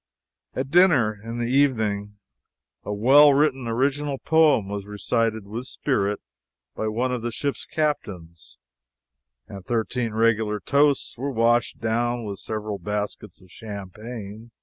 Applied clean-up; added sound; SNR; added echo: none; none; none; none.